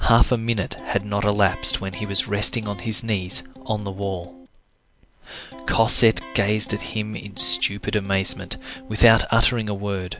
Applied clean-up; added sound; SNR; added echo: none; Electric guitar; 19 dB; none.